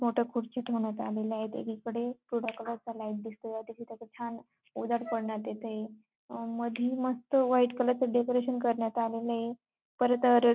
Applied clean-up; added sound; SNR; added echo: none; Wind instrument, woodwind instrument; 14 dB; none.